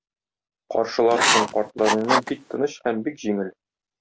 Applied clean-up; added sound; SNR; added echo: none; Writing; -2 dB; none.